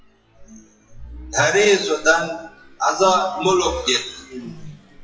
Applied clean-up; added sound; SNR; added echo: classical method WPE with log-MMSE.